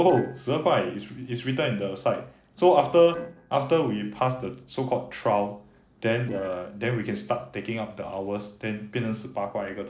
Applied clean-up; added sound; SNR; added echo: neural separator model SepFormer DNS4.